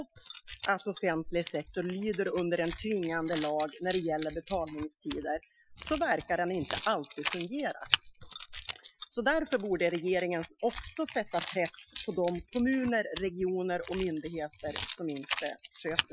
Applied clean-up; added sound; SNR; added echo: classical method Wiener filter.